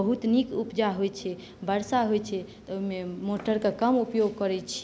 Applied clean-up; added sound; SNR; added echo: none; none; none; none.